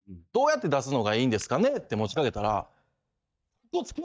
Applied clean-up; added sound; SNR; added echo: neural mask model DeepFilterNet 3.